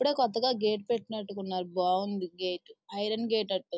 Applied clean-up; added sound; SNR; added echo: none; none; none; none.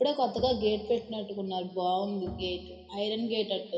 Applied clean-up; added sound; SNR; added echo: none; Bowed string instrument; 16 dB; reverberation time 1.7 s.